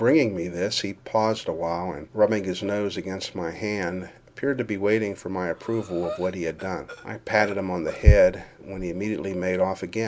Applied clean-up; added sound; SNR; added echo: none; Breathing; 17 dB; none.